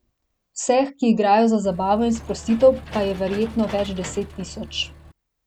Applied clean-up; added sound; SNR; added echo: none; Engine / Mechanisms; 15 dB; none.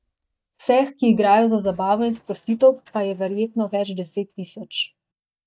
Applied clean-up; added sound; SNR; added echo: neural mask model DeepFilterNet 3.